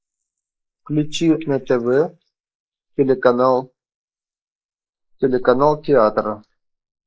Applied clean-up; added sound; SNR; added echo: neural mask model Resemble Enhance denoiser.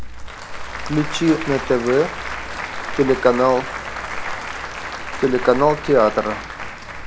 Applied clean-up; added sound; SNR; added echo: none; Applause / Crowd; 7 dB; none.